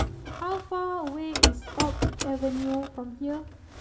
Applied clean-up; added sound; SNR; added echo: none; Motor vehicle (road); -2 dB; reverberation time 2.2 s.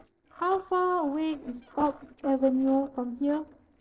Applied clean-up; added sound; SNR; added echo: neural separator model SepFormer DNS4.